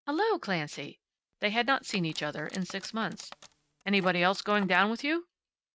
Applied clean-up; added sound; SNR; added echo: neural mask model RNNoise.